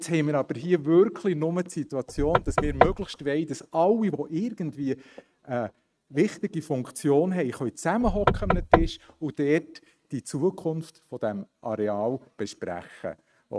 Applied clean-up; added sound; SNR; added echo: neural mask model RNNoise.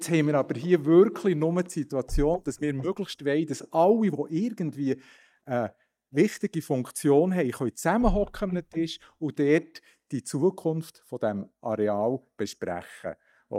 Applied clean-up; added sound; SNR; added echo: neural mask model DeepFilterNet 3.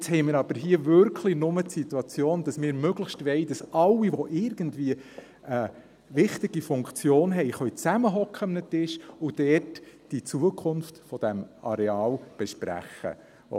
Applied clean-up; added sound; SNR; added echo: none; none; none; none.